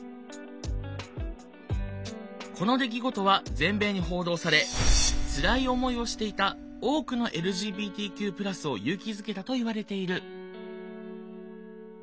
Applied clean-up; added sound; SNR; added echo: none; none; none; none.